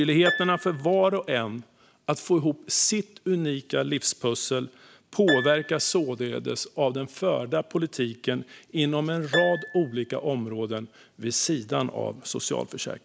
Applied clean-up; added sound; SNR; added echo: none; Harp; 11 dB; none.